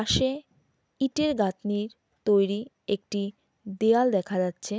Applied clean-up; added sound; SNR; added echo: none; none; none; none.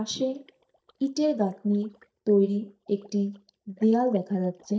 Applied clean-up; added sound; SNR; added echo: neural mask model DeepFilterNet 3.